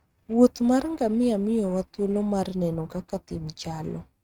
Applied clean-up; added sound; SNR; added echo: neural mask model RNNoise.